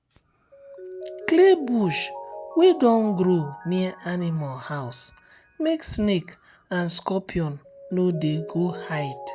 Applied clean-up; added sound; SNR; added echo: none; Mallet percussion; 16 dB; none.